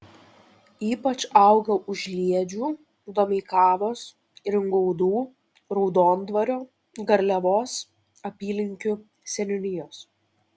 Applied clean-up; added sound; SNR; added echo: none; none; none; none.